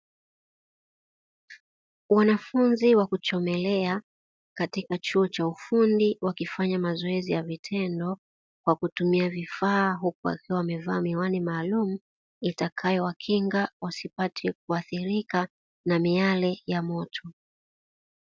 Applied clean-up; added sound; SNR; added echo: none; none; none; none.